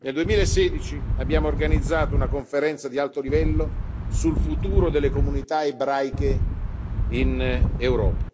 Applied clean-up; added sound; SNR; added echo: none; Wind; -3 dB; none.